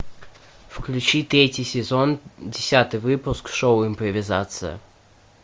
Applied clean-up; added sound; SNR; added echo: none; none; none; none.